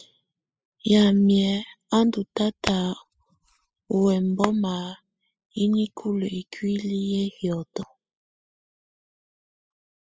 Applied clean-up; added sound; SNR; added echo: classical method spectral subtraction.